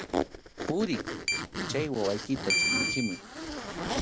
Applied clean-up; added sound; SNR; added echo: none; Keyboard (musical) + Zipper (clothing); -2 dB; none.